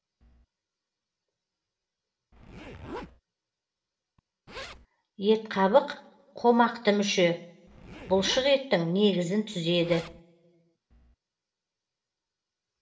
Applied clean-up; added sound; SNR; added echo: none; Zipper (clothing); 20 dB; reverberation time 0.5 s.